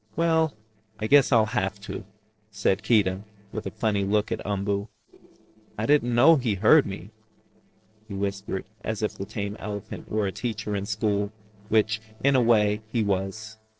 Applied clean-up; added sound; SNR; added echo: neural separator model SepFormer DNS4.